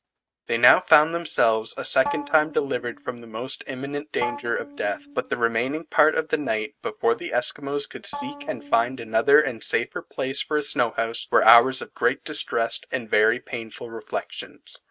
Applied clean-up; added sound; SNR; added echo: neural mask model RNNoise.